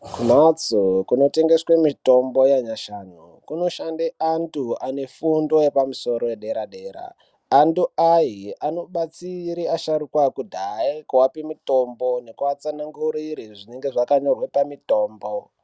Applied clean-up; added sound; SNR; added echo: none; none; none; none.